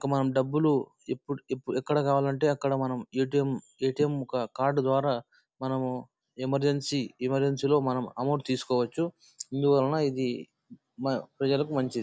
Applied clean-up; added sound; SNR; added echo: none; none; none; none.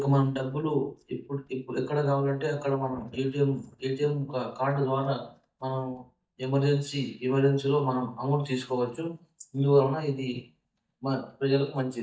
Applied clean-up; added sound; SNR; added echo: neural mask model DeepFilterNet 3.